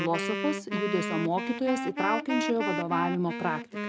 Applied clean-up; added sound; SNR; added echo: none; Wind instrument, woodwind instrument; 3 dB; none.